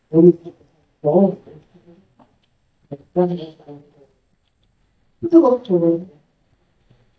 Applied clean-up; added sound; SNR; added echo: neural mask model DeepFilterNet 3.